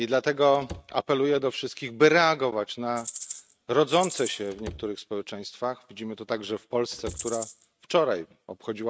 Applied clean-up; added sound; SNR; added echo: neural mask model RNNoise.